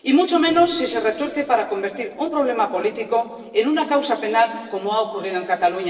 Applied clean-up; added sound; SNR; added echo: neural separator model SepFormer DNS4.